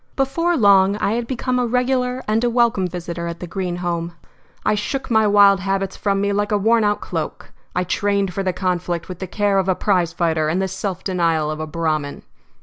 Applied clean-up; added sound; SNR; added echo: none; none; none; none.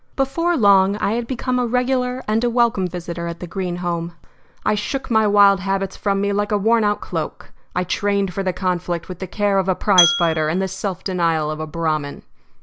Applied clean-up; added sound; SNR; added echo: none; Glass; 4 dB; none.